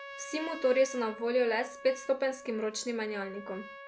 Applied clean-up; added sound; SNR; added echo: none; Trumpet; 15 dB; none.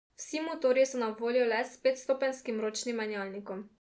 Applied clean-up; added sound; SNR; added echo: none; none; none; none.